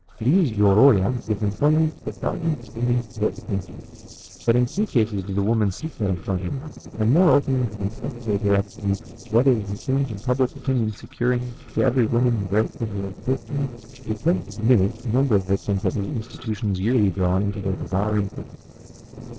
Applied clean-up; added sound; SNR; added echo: neural separator model SepFormer DNS4.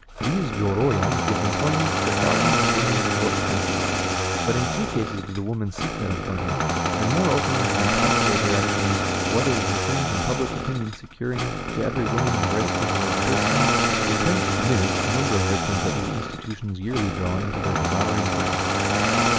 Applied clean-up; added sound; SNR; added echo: none; Engine starting; -3 dB; none.